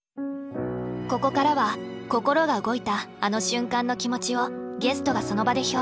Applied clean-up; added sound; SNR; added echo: none; none; none; none.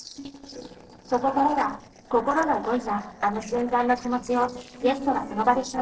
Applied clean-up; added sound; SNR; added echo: neural separator model SepFormer DNS4.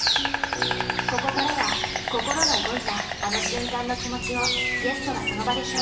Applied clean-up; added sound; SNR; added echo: none; Insect; -2 dB; reverberation time 0.9 s.